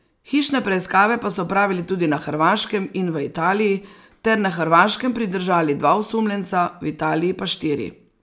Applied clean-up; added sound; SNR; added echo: none; none; none; none.